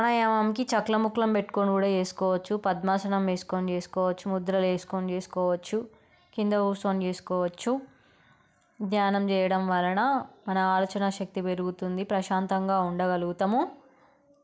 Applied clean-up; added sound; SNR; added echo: none; none; none; none.